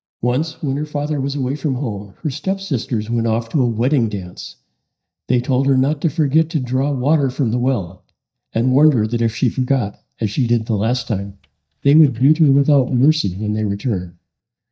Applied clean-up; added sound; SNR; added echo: neural mask model DeepFilterNet 3.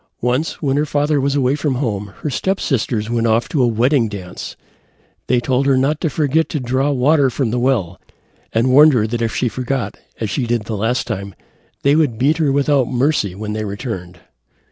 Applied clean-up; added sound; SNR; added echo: none; none; none; none.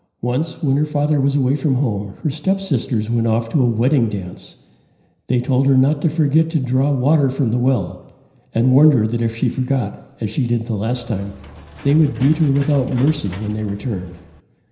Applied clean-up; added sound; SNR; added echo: none; Engine / Mechanisms; 19 dB; reverberation time 0.9 s.